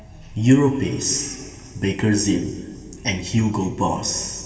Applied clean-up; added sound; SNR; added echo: none; none; none; reverberation time 2.2 s.